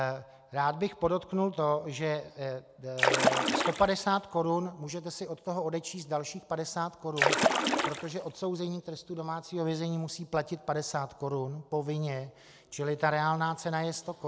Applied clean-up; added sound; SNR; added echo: none; Splash, splatter; -4 dB; none.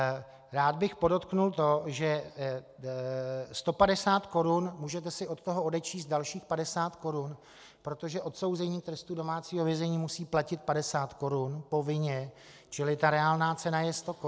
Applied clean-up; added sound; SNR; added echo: none; none; none; none.